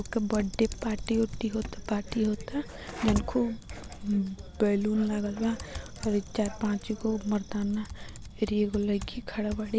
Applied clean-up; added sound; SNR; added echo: none; Typing; 10 dB; none.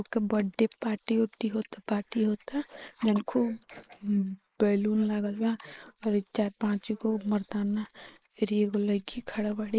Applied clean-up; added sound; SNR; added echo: neural mask model Resemble Enhance denoiser.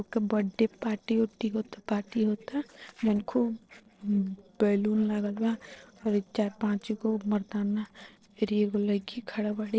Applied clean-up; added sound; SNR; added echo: neural separator model SepFormer DNS4.